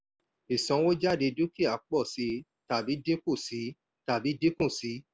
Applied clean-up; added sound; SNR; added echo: none; none; none; none.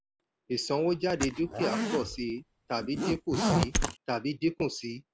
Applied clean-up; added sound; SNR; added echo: none; Zipper (clothing); 0 dB; none.